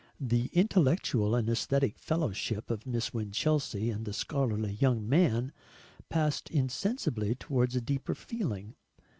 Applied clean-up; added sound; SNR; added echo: none; none; none; none.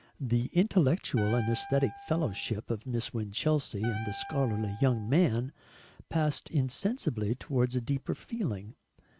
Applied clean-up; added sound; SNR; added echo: none; Wind instrument, woodwind instrument; 15 dB; none.